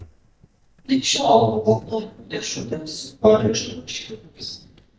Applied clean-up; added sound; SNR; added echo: neural mask model DeepFilterNet 3.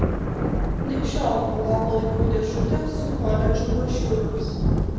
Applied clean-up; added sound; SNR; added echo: none; Thunder; -4 dB; reverberation time 1.2 s.